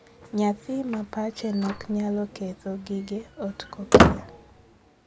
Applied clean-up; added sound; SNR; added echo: none; Squeak; -4 dB; none.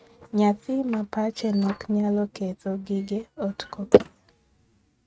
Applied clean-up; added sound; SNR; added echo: neural mask model RNNoise.